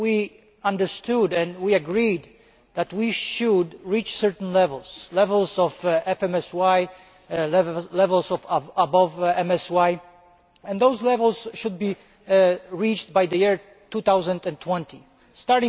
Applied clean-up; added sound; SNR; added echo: none; none; none; none.